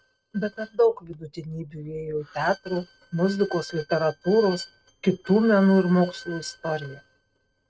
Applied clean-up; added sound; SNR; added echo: neural mask model RNNoise.